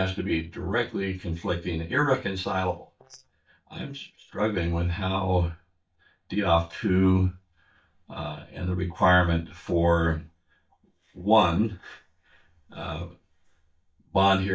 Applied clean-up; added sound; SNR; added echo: neural mask model DeepFilterNet 3.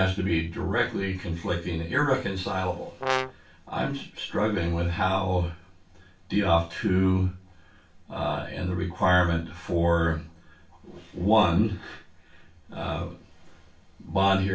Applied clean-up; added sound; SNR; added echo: none; Brass instrument; 4 dB; reverberation time 0.2 s.